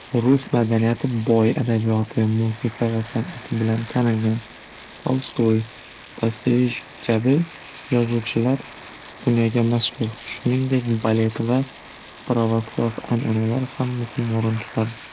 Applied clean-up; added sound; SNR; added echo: neural mask model Resemble Enhance denoiser.